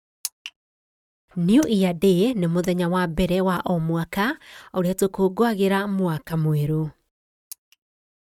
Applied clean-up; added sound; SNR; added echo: neural mask model RNNoise.